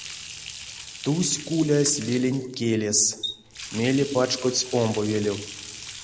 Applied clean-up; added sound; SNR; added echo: none; Water tap, faucet; 13 dB; none.